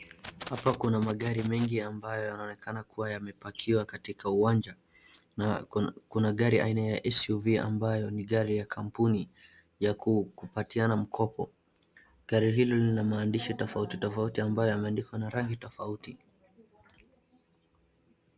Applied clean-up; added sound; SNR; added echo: none; none; none; none.